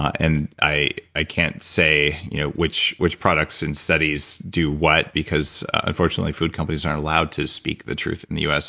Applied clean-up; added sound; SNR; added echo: none; none; none; none.